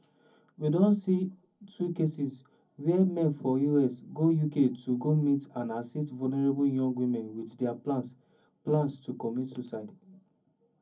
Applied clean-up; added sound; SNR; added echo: none; none; none; reverberation time 0.3 s.